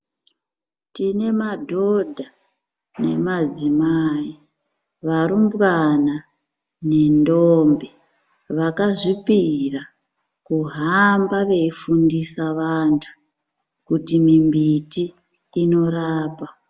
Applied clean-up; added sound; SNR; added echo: none; none; none; none.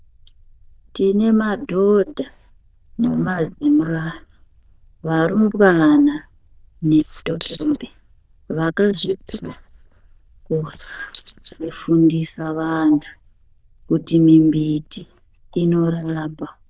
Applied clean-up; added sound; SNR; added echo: neural diffusion model UNIVERSE++.